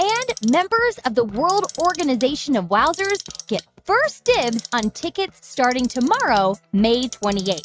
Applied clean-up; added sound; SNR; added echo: neural mask model RNNoise.